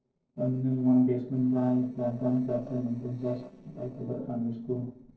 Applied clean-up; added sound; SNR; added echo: neural separator model SepFormer DNS4.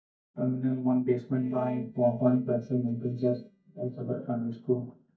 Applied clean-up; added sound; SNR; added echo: neural mask model DeepFilterNet 3.